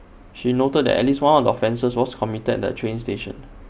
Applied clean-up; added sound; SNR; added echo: none; none; none; none.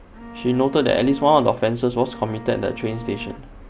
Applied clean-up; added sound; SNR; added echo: none; Bowed string instrument; 17 dB; none.